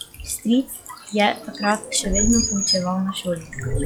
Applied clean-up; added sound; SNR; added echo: classical method log-MMSE.